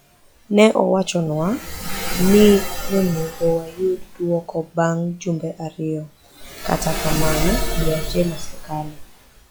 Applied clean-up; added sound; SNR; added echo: classical method log-MMSE.